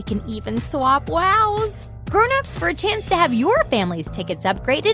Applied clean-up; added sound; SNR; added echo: none; Bass guitar; 19 dB; none.